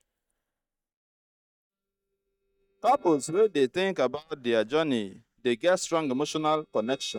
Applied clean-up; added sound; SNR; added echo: neural mask model DeepFilterNet 3.